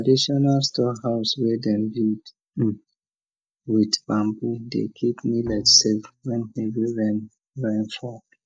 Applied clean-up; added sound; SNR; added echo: neural mask model DeepFilterNet 3.